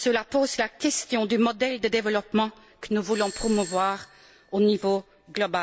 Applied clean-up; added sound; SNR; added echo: none; Doorbell; 17 dB; none.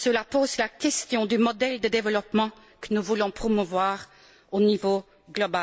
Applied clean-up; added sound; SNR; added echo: none; none; none; none.